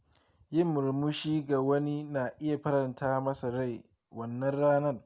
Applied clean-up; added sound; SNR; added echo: none; none; none; none.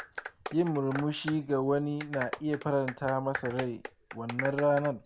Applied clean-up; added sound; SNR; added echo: none; Clapping; 11 dB; none.